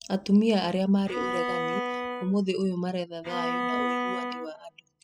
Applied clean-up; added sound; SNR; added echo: classical method spectral subtraction.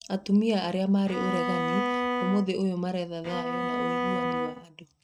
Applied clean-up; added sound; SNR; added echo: neural mask model RNNoise.